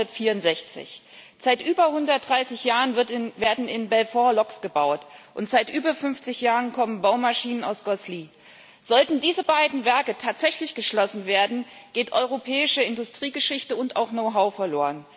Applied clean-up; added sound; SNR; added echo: none; none; none; none.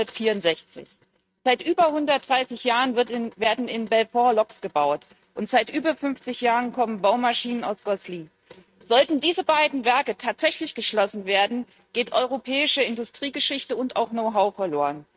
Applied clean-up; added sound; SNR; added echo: neural mask model RNNoise.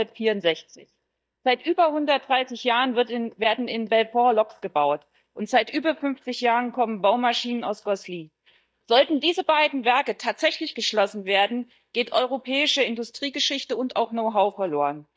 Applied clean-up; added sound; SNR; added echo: neural mask model DeepFilterNet 3.